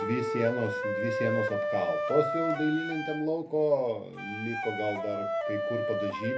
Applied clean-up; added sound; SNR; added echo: none; Wind instrument, woodwind instrument; 1 dB; reverberation time 0.3 s.